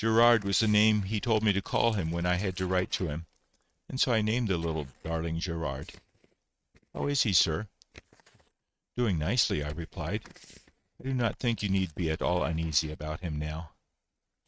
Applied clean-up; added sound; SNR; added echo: neural mask model RNNoise.